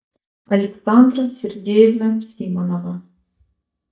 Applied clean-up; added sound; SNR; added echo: neural mask model DeepFilterNet 3.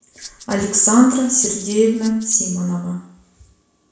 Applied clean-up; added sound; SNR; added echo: none; Rattle (instrument); 20 dB; reverberation time 0.7 s.